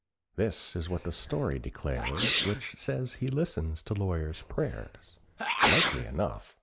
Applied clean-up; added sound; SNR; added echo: neural mask model Resemble Enhance denoiser.